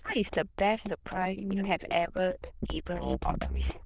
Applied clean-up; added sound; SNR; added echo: neural diffusion model UNIVERSE++.